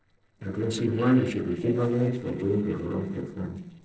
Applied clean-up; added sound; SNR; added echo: neural separator model SepFormer DNS4.